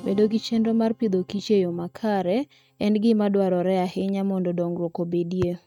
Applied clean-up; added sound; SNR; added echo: neural mask model RNNoise.